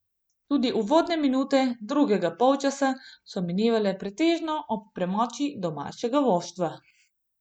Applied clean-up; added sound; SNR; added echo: none; none; none; none.